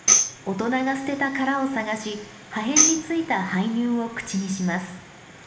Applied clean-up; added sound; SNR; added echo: none; Tambourine; -1 dB; reverberation time 1.1 s.